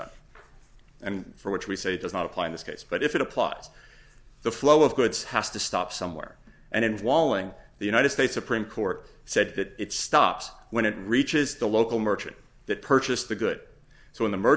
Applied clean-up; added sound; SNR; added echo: none; none; none; none.